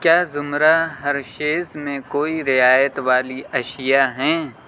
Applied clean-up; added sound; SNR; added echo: none; none; none; none.